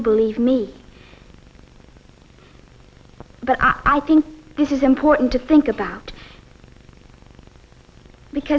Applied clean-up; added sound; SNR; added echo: none; none; none; none.